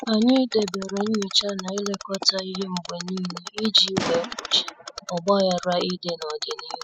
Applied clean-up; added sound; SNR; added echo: classical method spectral subtraction.